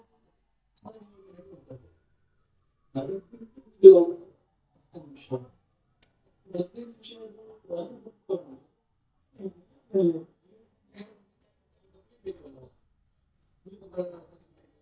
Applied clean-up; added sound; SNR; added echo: neural mask model DeepFilterNet 3.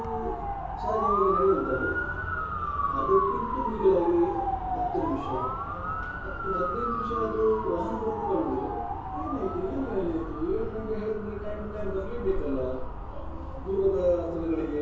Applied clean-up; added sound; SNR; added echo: none; Motor vehicle (road) / Siren; 2 dB; reverberation time 0.6 s.